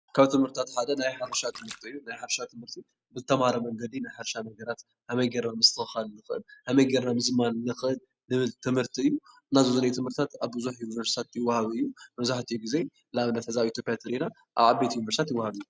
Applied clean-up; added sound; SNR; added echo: none; Splash, splatter; 20 dB; none.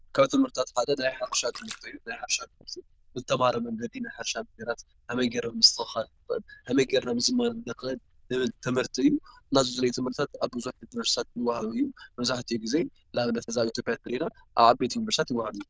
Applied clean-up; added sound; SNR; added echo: neural diffusion model UNIVERSE++.